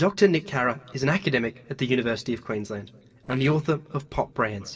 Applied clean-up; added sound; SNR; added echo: neural separator model SepFormer DNS4.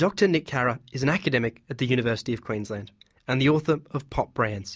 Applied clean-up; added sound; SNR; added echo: none; none; none; none.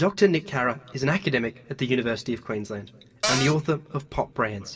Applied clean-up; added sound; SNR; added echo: none; Cupboard open or close; 0 dB; reverberation time 1.9 s.